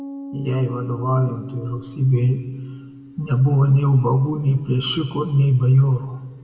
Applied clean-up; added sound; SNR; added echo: none; Piano; 19 dB; reverberation time 1.4 s.